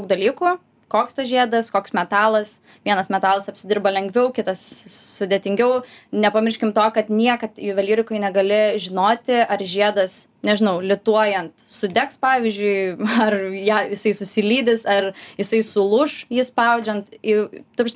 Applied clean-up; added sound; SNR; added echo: none; none; none; none.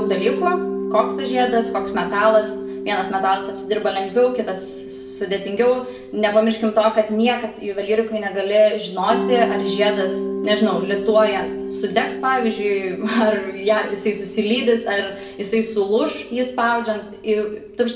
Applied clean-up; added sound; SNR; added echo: none; Mallet percussion; 8 dB; reverberation time 0.7 s.